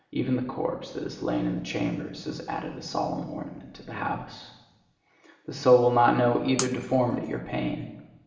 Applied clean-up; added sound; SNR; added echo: none; Shatter; 12 dB; reverberation time 1.0 s.